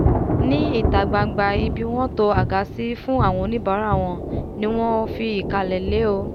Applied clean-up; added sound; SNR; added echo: none; Thunder / Rain; 2 dB; none.